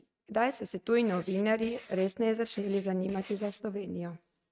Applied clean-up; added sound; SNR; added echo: neural mask model RNNoise.